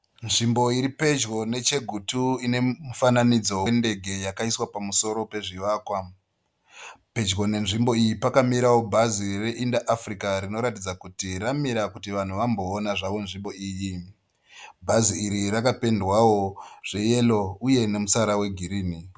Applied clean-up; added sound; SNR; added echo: none; none; none; none.